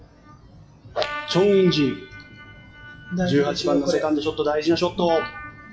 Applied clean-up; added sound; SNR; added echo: classical method WPE with log-MMSE.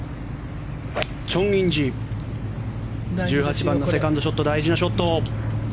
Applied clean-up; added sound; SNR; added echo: none; none; none; none.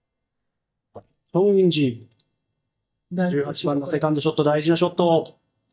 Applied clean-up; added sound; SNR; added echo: neural mask model DeepFilterNet 3.